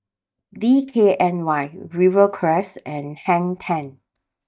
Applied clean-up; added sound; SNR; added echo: neural mask model DeepFilterNet 3.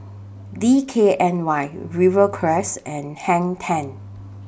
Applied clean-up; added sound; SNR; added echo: none; Engine; 19 dB; none.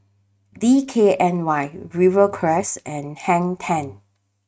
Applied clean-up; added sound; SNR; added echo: neural mask model RNNoise.